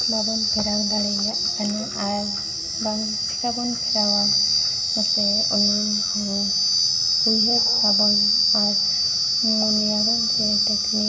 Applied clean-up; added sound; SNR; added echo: none; none; none; reverberation time 2.7 s.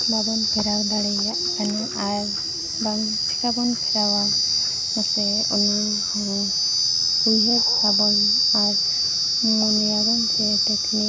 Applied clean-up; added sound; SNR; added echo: none; none; none; none.